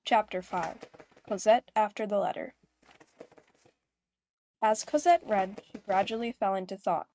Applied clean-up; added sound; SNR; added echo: neural mask model RNNoise.